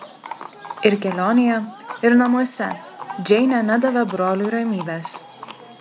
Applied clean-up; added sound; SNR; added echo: none; Livestock, farm animals, working animals; 16 dB; none.